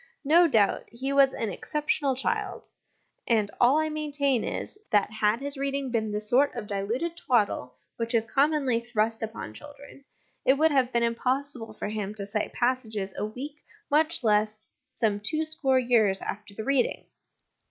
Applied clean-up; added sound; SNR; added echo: none; none; none; none.